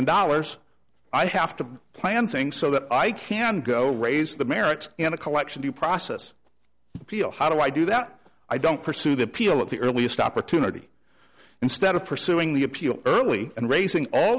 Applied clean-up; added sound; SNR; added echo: none; none; none; none.